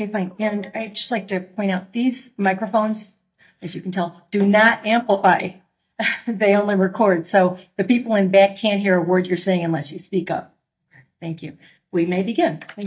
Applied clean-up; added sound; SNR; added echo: neural mask model DeepFilterNet 3.